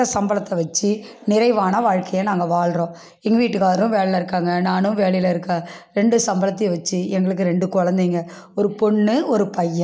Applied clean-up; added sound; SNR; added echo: none; none; none; none.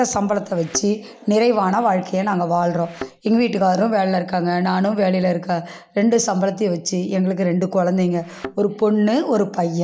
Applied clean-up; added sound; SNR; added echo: none; Thump, thud; 17 dB; none.